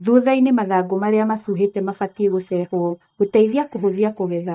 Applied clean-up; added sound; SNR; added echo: neural mask model DeepFilterNet 3.